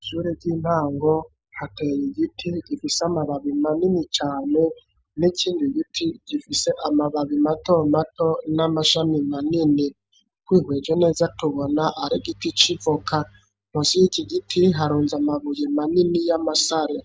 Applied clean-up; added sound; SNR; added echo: none; none; none; none.